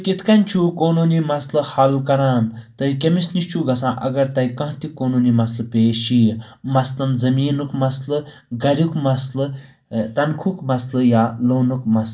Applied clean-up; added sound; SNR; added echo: none; none; none; reverberation time 0.3 s.